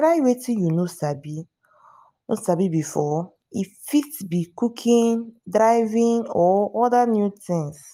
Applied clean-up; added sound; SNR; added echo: none; none; none; none.